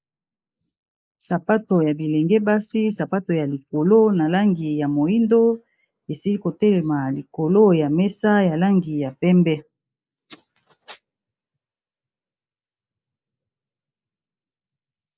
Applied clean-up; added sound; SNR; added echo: neural mask model Resemble Enhance denoiser.